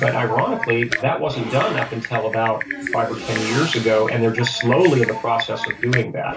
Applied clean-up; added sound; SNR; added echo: none; Typing; 7 dB; reverberation time 0.2 s.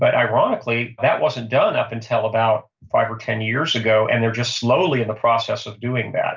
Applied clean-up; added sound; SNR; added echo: none; none; none; none.